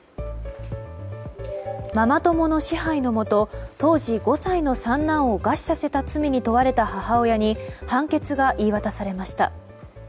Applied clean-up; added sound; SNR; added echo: none; none; none; none.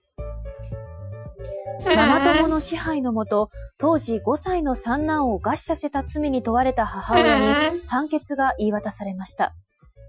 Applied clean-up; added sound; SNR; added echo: classical method Wiener filter.